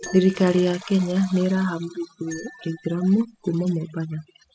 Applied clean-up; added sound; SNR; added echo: classical method spectral subtraction.